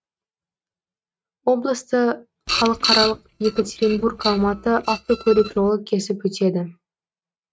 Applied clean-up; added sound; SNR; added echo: neural mask model RNNoise.